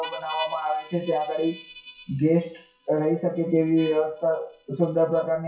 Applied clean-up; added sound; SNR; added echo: classical method WPE with log-MMSE.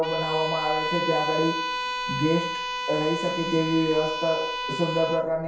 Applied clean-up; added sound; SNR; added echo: none; Bowed string instrument; 4 dB; reverberation time 0.6 s.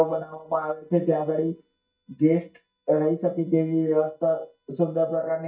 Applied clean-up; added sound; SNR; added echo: neural mask model DeepFilterNet 3.